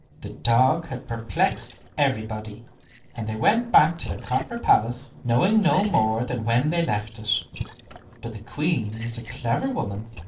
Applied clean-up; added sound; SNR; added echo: neural separator model SepFormer DNS4.